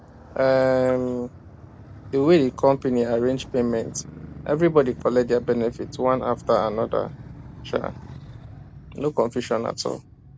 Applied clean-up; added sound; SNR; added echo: none; Motorcycle; 17 dB; none.